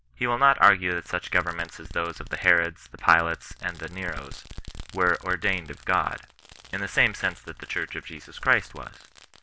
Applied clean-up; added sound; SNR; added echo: none; Fireworks; 19 dB; none.